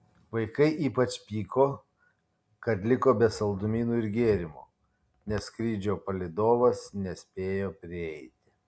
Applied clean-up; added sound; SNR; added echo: none; none; none; none.